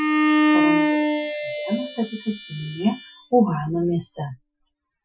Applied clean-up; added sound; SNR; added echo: classical method Wiener filter.